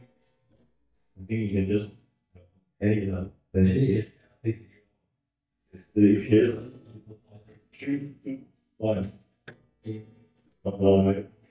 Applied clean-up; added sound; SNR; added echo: neural mask model DeepFilterNet 3.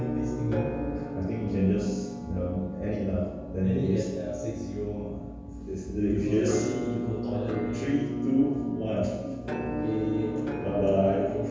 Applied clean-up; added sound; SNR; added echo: none; Musical instrument; 6 dB; reverberation time 1.2 s.